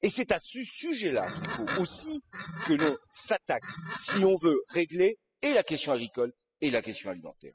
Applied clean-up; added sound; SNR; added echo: classical method spectral subtraction.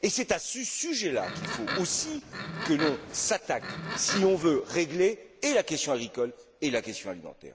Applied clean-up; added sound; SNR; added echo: none; Livestock, farm animals, working animals; 7 dB; none.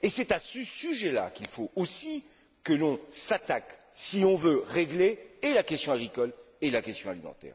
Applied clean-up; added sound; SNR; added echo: none; none; none; none.